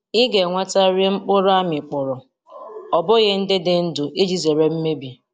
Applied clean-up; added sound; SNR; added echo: none; none; none; none.